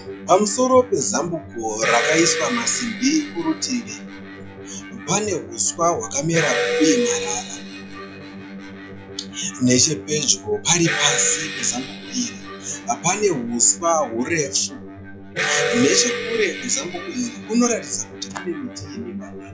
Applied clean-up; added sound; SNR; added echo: classical method log-MMSE.